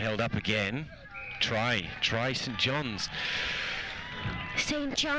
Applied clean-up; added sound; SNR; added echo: none; Thump, thud; 15 dB; none.